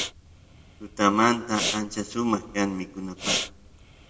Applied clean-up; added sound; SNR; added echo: none; Respiratory sounds; 7 dB; reverberation time 0.8 s.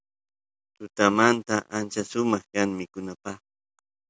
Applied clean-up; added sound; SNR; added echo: none; none; none; none.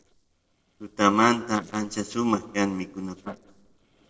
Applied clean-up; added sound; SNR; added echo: neural separator model SepFormer DNS4.